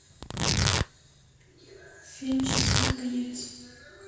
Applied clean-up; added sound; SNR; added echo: none; Tearing; -5 dB; reverberation time 1.1 s.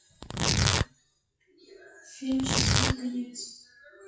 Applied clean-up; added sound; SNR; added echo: classical method WPE with log-MMSE.